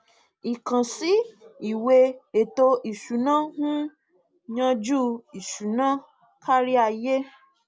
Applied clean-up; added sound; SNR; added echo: none; none; none; none.